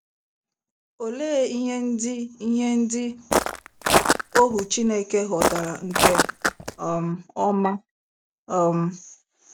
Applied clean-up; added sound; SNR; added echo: none; Walk, footsteps; -3 dB; none.